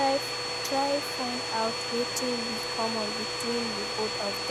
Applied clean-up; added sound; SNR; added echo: none; Domestic sounds, home sounds; 0 dB; none.